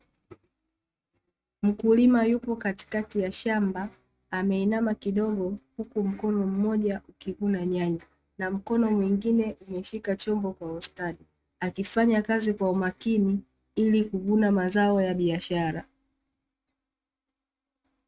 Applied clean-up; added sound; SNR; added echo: neural mask model RNNoise.